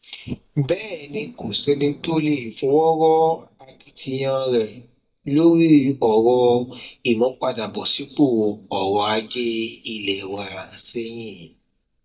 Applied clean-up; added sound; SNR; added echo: neural mask model DeepFilterNet 3.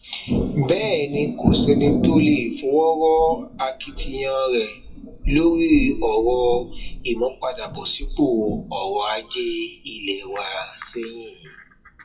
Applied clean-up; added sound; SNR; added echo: classical method WPE with log-MMSE.